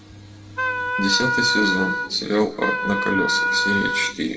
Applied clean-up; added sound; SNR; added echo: none; Wind instrument, woodwind instrument; -1 dB; reverberation time 1.7 s.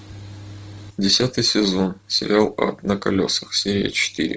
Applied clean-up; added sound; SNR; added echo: none; none; none; none.